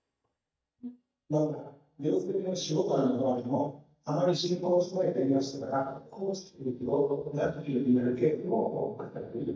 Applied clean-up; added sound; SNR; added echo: neural mask model DeepFilterNet 3.